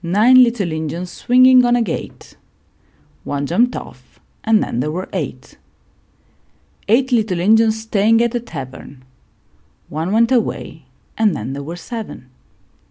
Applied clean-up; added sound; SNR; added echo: none; none; none; none.